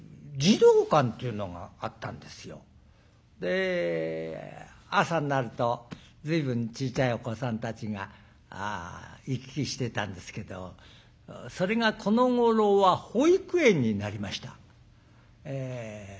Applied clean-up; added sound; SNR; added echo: none; none; none; none.